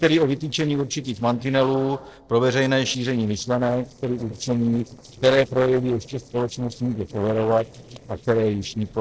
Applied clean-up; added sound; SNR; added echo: neural separator model SepFormer DNS4.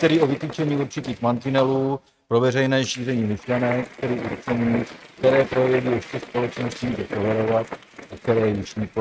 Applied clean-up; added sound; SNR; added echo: neural mask model RNNoise.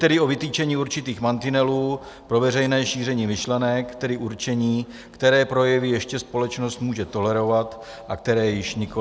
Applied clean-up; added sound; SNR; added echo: none; none; none; none.